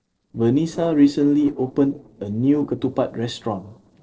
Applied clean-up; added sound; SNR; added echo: neural separator model SepFormer DNS4.